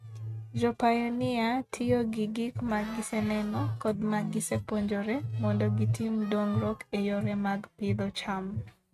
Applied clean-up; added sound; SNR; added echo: neural mask model RNNoise.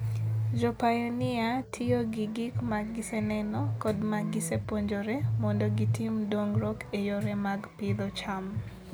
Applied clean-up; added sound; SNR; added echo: none; none; none; none.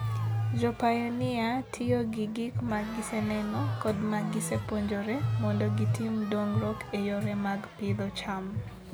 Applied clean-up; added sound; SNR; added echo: none; Crowd; 17 dB; none.